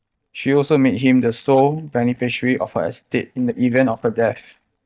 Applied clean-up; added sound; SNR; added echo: neural mask model DeepFilterNet 3.